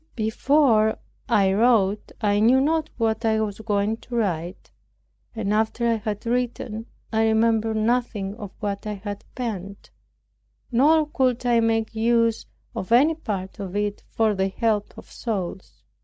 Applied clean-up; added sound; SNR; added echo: none; none; none; none.